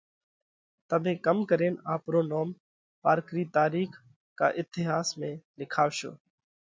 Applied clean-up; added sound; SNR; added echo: none; none; none; none.